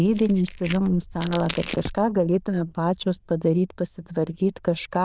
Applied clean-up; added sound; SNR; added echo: neural diffusion model UNIVERSE++.